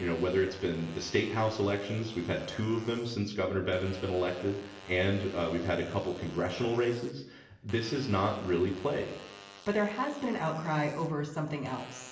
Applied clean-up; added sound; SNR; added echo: none; Fart; 18 dB; reverberation time 0.8 s.